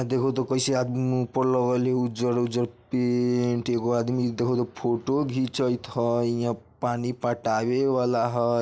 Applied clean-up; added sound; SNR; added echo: none; none; none; none.